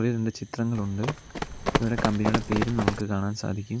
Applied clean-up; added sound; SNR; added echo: none; Run; 1 dB; none.